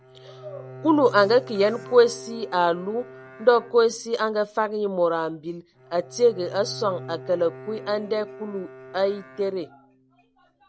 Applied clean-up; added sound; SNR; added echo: none; Bowed string instrument; 18 dB; none.